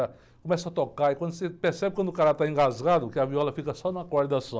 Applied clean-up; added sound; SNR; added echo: none; none; none; none.